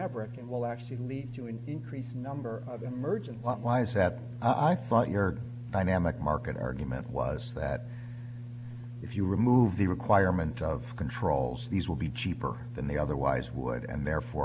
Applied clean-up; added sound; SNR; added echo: none; none; none; none.